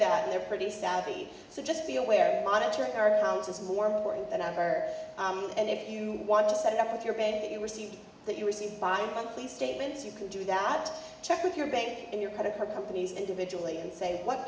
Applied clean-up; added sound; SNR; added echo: none; none; none; none.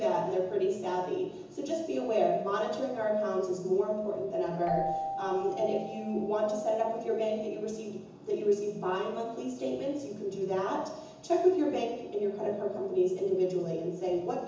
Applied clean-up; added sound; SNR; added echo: none; Keyboard (musical); 15 dB; reverberation time 0.6 s.